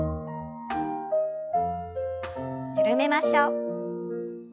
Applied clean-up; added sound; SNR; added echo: classical method log-MMSE.